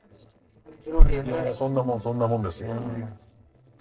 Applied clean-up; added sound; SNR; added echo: neural separator model SepFormer DNS4.